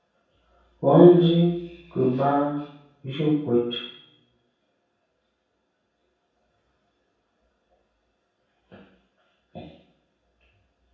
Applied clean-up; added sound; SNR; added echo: none; none; none; reverberation time 0.7 s.